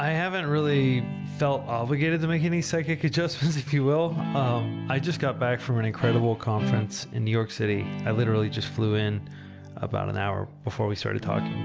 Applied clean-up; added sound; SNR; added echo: none; Guitar; 9 dB; none.